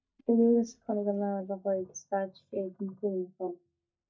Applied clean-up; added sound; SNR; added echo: neural mask model DeepFilterNet 3.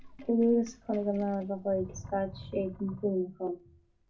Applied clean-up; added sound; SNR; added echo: none; Sink (filling or washing); 17 dB; reverberation time 0.3 s.